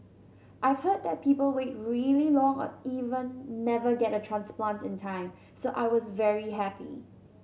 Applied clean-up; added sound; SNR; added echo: none; none; none; none.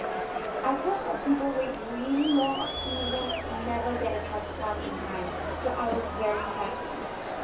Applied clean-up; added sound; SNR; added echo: none; Crowd; 2 dB; reverberation time 0.3 s.